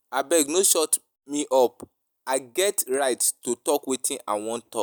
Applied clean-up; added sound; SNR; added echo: none; none; none; none.